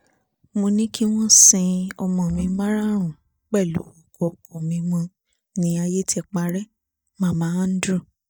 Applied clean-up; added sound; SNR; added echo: neural mask model DeepFilterNet 3.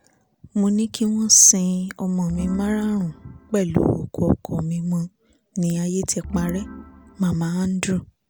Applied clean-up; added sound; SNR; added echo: none; Organ; 13 dB; none.